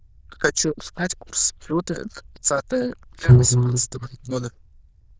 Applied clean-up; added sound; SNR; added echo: neural diffusion model UNIVERSE++.